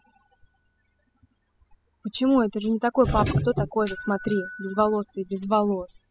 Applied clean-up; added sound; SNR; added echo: classical method spectral subtraction.